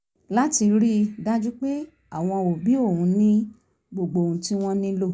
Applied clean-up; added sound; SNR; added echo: none; none; none; none.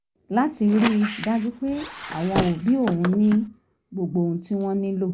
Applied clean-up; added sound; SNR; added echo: none; Squeak; 9 dB; none.